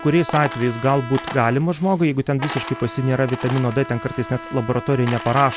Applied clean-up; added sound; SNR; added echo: none; Trumpet + Coin (dropping); 12 dB; none.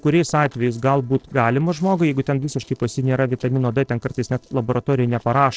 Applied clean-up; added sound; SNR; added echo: neural separator model SepFormer DNS4.